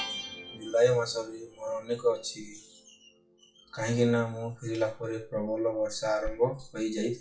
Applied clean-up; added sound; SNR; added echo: classical method WPE with log-MMSE.